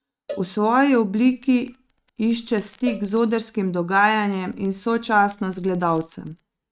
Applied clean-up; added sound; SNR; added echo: neural mask model RNNoise.